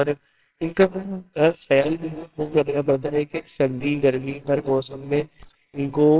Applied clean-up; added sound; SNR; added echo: neural separator model SepFormer WHAMR!.